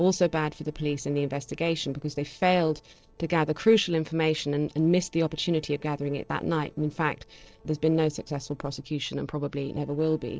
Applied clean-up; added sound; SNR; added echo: neural separator model SepFormer DNS4.